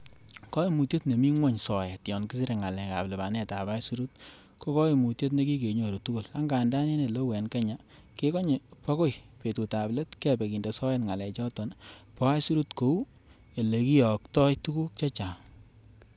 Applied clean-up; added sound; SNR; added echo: none; none; none; none.